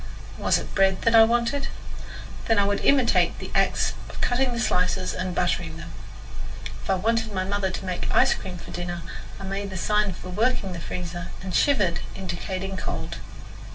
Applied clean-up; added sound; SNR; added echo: none; none; none; reverberation time 0.2 s.